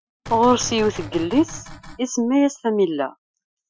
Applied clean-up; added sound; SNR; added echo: classical method Wiener filter.